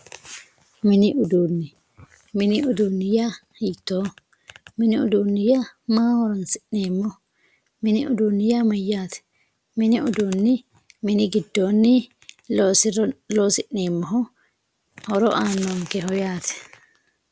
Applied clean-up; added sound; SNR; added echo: none; none; none; none.